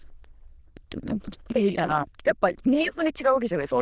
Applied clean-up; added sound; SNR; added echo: neural diffusion model UNIVERSE++.